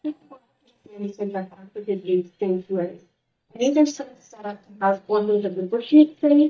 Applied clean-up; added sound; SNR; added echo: neural mask model DeepFilterNet 3.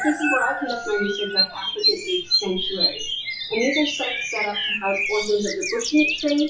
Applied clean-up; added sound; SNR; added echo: classical method WPE with log-MMSE.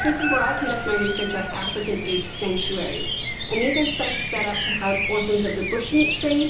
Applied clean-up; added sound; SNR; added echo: none; Bird vocalization, bird call, bird song; 0 dB; reverberation time 1.2 s.